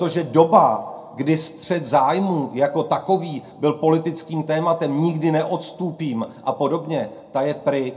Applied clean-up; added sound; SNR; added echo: none; none; none; reverberation time 0.2 s.